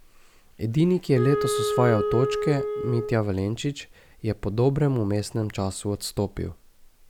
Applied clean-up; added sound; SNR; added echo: none; Wind instrument, woodwind instrument; 3 dB; none.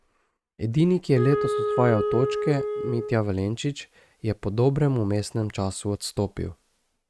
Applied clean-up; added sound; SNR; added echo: neural mask model RNNoise.